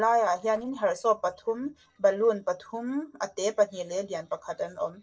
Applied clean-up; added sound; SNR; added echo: neural separator model SepFormer DNS4.